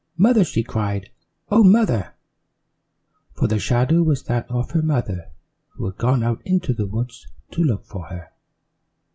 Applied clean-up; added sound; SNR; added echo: none; none; none; none.